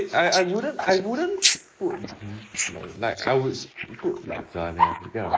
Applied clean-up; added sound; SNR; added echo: neural mask model Resemble Enhance denoiser.